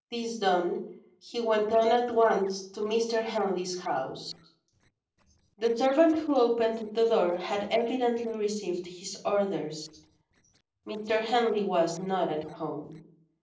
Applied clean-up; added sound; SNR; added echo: neural separator model SepFormer DNS4.